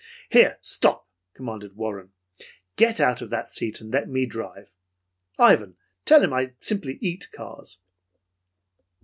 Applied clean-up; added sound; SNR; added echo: none; none; none; none.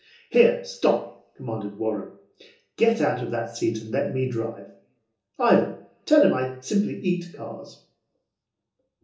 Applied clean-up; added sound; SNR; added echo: none; none; none; reverberation time 1.2 s.